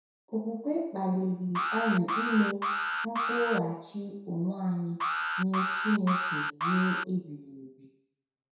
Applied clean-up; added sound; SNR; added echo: none; Alarm; 2 dB; reverberation time 0.7 s.